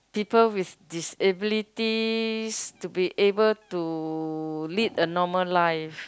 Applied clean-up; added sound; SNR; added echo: none; none; none; none.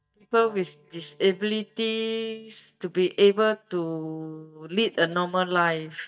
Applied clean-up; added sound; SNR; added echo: neural mask model DeepFilterNet 3.